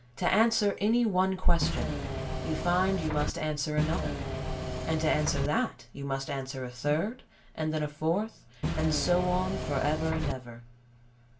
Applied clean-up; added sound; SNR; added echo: none; Engine / Mechanisms; 3 dB; reverberation time 0.2 s.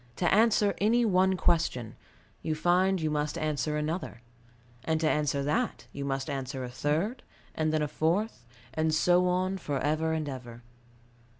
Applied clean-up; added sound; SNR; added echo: none; none; none; none.